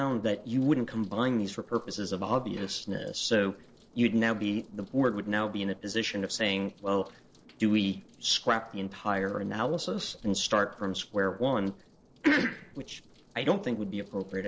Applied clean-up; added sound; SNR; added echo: neural separator model SepFormer DNS4.